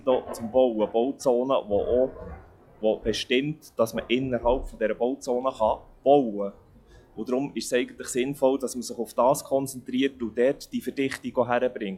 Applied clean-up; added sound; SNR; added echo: classical method log-MMSE.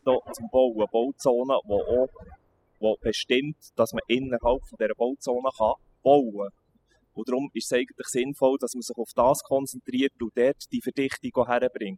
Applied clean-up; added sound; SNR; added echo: classical method spectral subtraction.